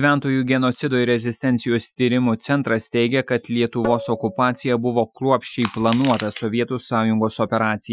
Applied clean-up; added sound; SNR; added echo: classical method Wiener filter.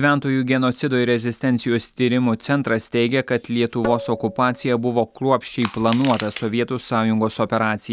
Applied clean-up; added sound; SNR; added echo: none; Crushing + Tabla; 13 dB; none.